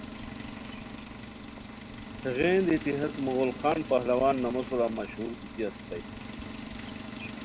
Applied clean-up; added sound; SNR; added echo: none; Engine; 10 dB; none.